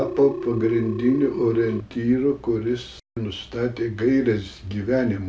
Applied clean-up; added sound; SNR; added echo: none; Telephone; 12 dB; none.